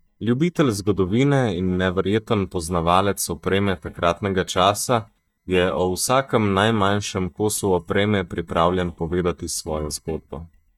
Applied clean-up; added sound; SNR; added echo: neural mask model DeepFilterNet 3.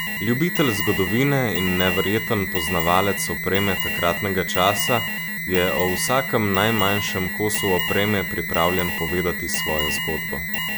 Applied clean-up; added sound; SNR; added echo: none; Alarm; 3 dB; none.